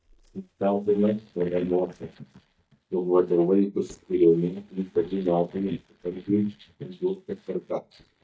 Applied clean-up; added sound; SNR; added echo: neural mask model DeepFilterNet 3.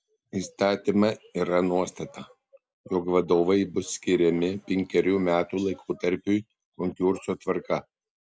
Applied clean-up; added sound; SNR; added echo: none; none; none; none.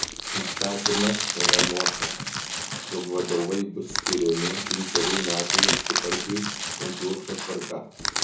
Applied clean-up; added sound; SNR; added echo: none; Crushing; -2 dB; reverberation time 0.6 s.